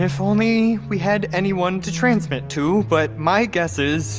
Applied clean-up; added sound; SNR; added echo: none; none; none; none.